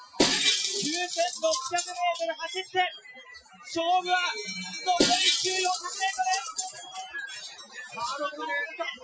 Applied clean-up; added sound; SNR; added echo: classical method Wiener filter.